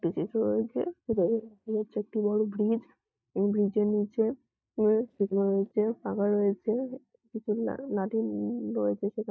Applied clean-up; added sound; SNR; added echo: neural mask model DeepFilterNet 3.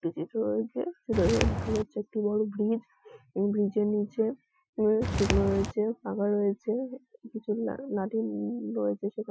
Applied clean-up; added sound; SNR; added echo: classical method Wiener filter.